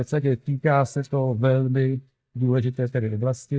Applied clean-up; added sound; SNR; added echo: neural mask model DeepFilterNet 3.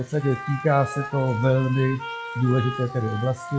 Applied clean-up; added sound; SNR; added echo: classical method log-MMSE.